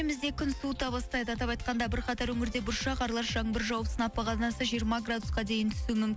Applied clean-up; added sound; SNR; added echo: none; none; none; none.